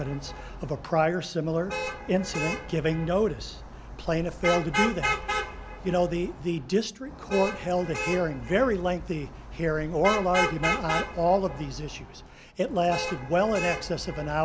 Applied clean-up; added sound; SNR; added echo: none; Traffic noise, roadway noise / Vehicle horn, car horn, honking; 6 dB; none.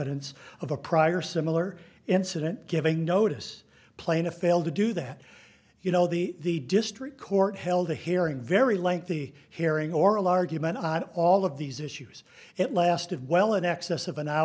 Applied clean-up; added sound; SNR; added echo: none; none; none; none.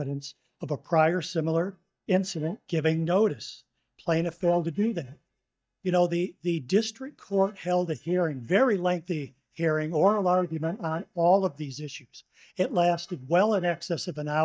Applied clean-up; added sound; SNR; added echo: neural mask model DeepFilterNet 3.